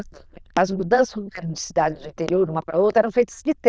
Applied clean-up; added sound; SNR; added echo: neural diffusion model UNIVERSE++.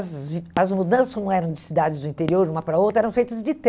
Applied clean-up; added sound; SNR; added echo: none; Fireworks; 18 dB; none.